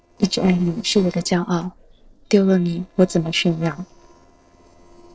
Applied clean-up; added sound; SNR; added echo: neural separator model SepFormer DNS4.